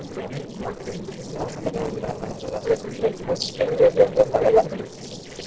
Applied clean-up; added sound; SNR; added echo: neural separator model SepFormer DNS4.